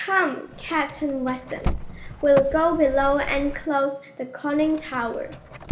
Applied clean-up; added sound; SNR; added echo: none; Car; 10 dB; reverberation time 0.6 s.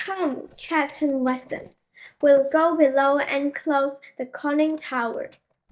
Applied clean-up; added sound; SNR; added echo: neural mask model DeepFilterNet 3.